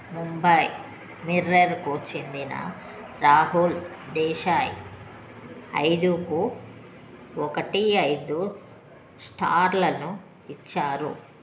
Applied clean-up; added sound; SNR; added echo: none; none; none; none.